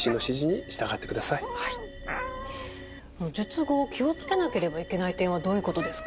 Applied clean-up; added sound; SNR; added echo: none; Organ + Meow; 10 dB; none.